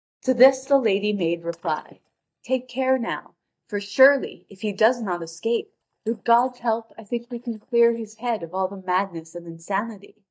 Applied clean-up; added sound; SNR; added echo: neural mask model DeepFilterNet 3.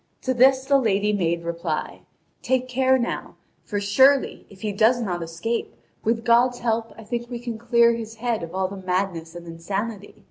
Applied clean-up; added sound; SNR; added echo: none; none; none; none.